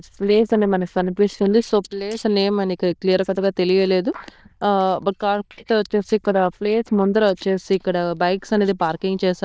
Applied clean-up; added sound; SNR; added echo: neural diffusion model UNIVERSE++.